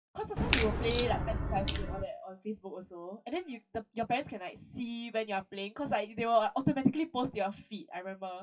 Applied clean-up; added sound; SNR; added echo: classical method WPE with log-MMSE.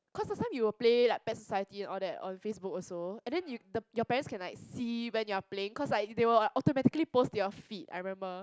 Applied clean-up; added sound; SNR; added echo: none; none; none; none.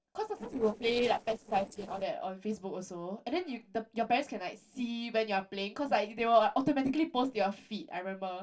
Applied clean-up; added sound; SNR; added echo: neural separator model SepFormer DNS4.